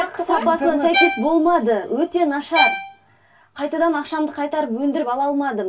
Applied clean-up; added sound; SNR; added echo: none; Bowed string instrument; 3 dB; reverberation time 0.1 s.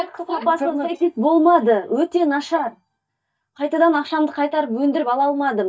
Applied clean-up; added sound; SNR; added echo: neural mask model DeepFilterNet 3.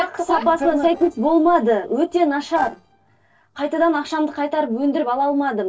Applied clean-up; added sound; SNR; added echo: neural separator model SepFormer DNS4.